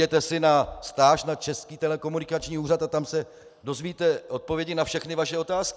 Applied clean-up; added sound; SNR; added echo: none; none; none; none.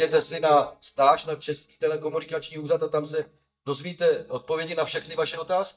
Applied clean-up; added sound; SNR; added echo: neural mask model DeepFilterNet 3.